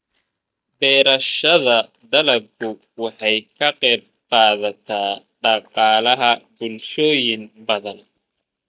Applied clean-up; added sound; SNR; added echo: neural mask model DeepFilterNet 3.